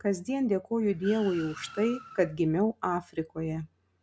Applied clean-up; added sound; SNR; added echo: none; Car; 19 dB; none.